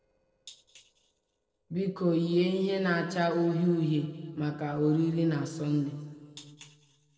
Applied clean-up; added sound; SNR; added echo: neural separator model SepFormer DNS4.